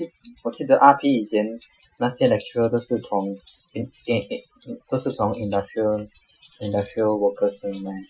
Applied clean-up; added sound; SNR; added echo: classical method Wiener filter.